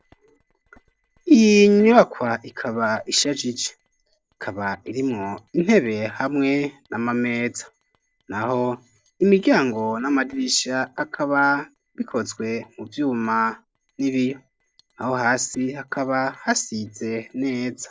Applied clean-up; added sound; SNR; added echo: neural separator model SepFormer DNS4.